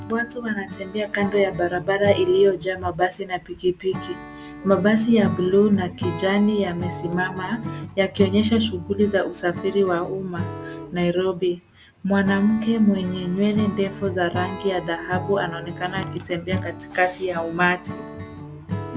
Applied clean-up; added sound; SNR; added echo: none; Acoustic guitar / Strum; 11 dB; none.